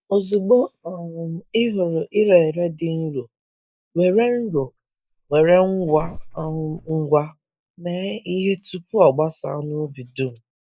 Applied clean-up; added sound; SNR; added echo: neural mask model Resemble Enhance denoiser.